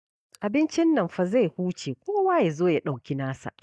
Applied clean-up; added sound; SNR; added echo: neural mask model DeepFilterNet 3.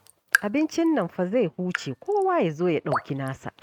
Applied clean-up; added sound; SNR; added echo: neural mask model RNNoise.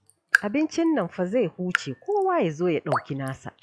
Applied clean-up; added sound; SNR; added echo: classical method log-MMSE.